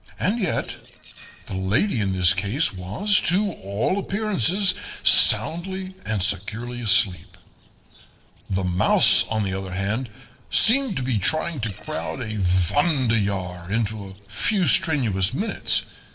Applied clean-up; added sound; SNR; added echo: neural separator model SepFormer DNS4.